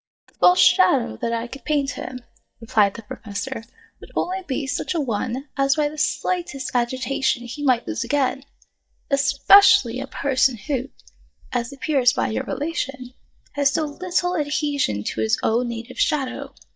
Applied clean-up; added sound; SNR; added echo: neural mask model DeepFilterNet 3.